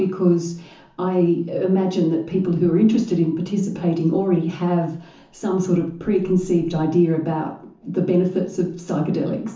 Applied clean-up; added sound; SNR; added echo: none; none; none; reverberation time 0.9 s.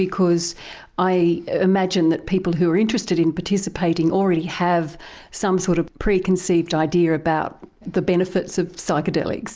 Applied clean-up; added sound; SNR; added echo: none; none; none; none.